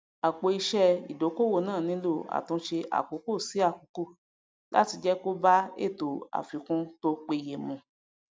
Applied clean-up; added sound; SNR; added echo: none; none; none; none.